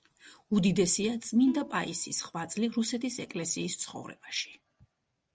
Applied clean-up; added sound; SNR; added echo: neural separator model SepFormer DNS4.